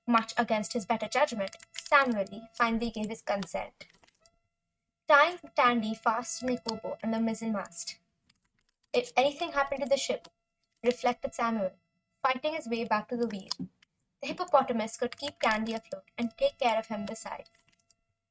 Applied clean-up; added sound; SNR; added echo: neural mask model RNNoise.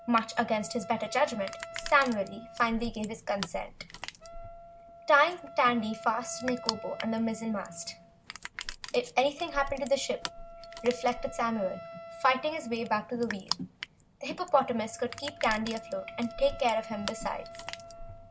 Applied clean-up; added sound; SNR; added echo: none; Crushing + Wind instrument, woodwind instrument; 12 dB; none.